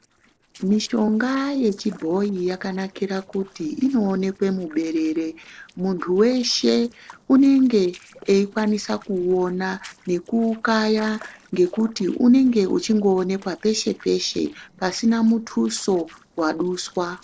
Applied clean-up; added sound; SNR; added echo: neural separator model SepFormer DNS4.